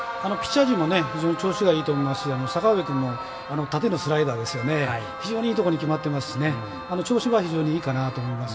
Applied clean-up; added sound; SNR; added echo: none; Bowed string instrument; 17 dB; reverberation time 0.6 s.